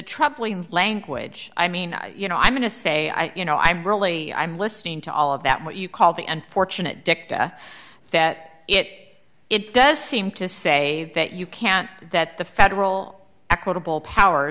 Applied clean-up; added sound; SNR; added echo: none; none; none; none.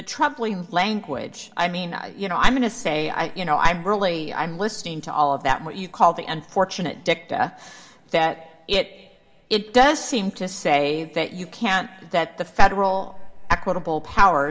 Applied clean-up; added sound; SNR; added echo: none; none; none; reverberation time 0.3 s.